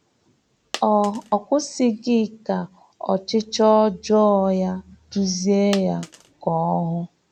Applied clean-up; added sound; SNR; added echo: none; Coin (dropping); 19 dB; none.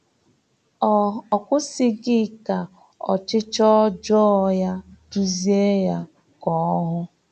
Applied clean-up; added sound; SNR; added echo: none; none; none; none.